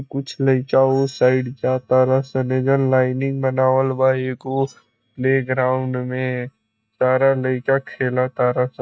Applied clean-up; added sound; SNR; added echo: neural mask model DeepFilterNet 3.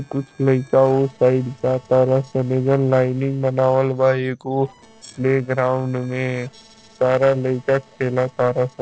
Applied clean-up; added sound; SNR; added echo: neural separator model SepFormer DNS4.